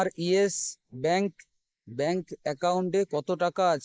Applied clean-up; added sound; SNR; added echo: neural mask model Resemble Enhance denoiser.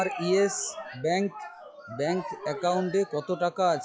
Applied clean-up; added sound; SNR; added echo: classical method log-MMSE.